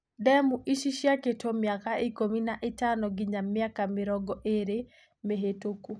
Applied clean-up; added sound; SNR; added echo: none; none; none; none.